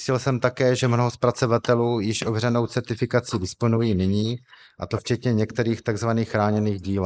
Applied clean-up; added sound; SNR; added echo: neural mask model Resemble Enhance denoiser.